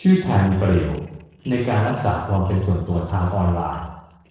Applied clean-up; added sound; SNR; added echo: neural separator model SepFormer DNS4.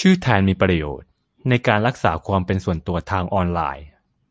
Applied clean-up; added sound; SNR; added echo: none; none; none; none.